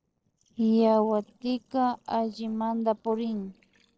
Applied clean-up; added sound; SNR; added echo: neural separator model SepFormer DNS4.